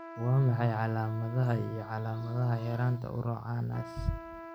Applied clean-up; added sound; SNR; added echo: none; Trumpet; 15 dB; none.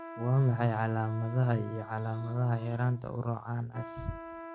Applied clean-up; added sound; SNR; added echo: neural mask model RNNoise.